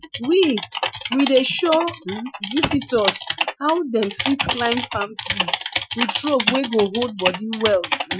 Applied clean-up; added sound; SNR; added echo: classical method Wiener filter.